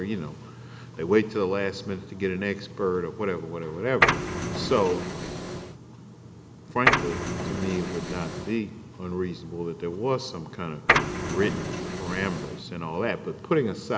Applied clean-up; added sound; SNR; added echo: none; Printer; -2 dB; none.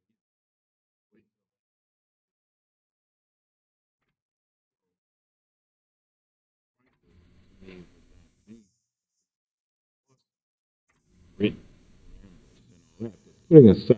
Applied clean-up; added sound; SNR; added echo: neural mask model DeepFilterNet 3.